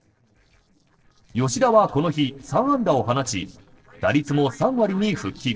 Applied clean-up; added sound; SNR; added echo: neural separator model SepFormer DNS4.